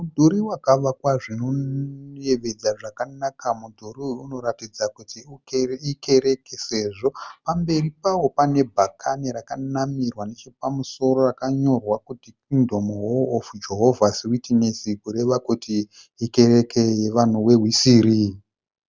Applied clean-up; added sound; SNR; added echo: none; none; none; none.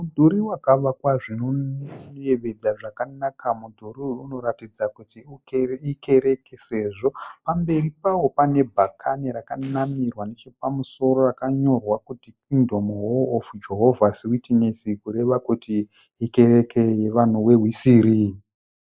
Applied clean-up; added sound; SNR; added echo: neural mask model Resemble Enhance denoiser.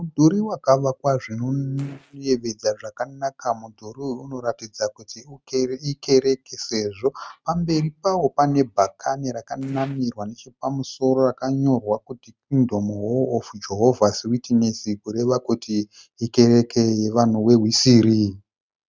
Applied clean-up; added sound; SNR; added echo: neural mask model RNNoise.